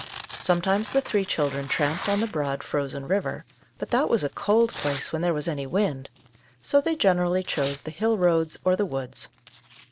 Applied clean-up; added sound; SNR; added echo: none; Tearing; 14 dB; none.